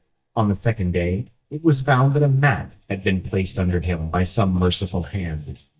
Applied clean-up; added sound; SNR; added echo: neural mask model DeepFilterNet 3.